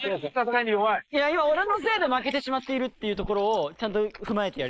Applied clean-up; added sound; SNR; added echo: neural mask model Resemble Enhance denoiser.